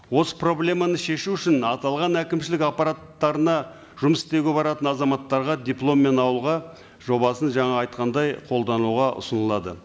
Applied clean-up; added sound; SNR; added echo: none; none; none; none.